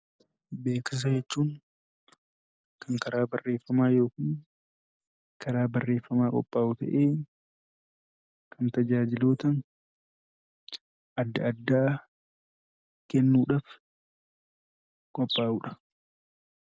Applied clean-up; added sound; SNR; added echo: none; none; none; none.